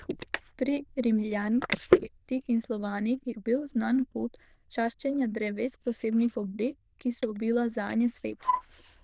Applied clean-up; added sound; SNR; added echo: neural diffusion model UNIVERSE++.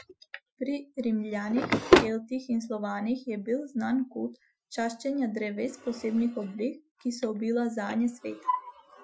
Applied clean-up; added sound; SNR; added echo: classical method Wiener filter.